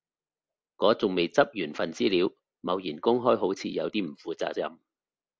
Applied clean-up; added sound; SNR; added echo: none; none; none; none.